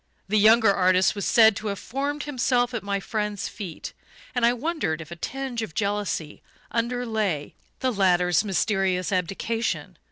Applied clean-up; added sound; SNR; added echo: none; none; none; none.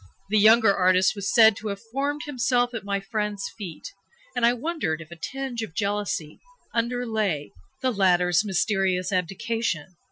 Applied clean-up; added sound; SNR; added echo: classical method Wiener filter.